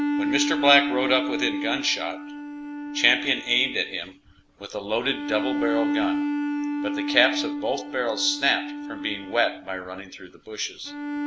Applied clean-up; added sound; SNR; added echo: none; Bowed string instrument; 3 dB; none.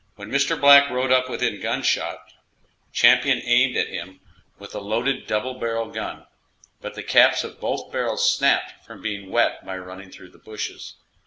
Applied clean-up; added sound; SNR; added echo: none; none; none; none.